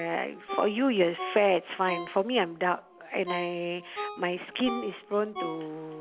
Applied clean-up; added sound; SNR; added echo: none; Ringtone; 12 dB; none.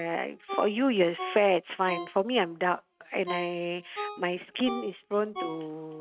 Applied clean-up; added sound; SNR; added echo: neural mask model RNNoise.